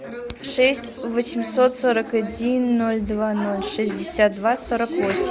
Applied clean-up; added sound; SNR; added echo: none; none; none; none.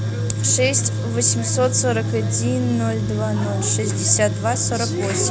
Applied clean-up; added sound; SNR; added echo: none; Tools; 2 dB; none.